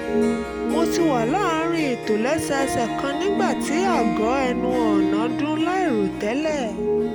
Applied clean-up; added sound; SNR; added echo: none; Piano + Harp; 0 dB; none.